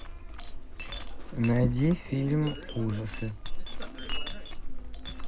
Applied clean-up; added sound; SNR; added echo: none; Chink, clink; 1 dB; none.